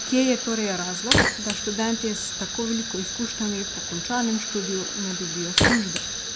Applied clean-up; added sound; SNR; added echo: none; Fire; -1 dB; none.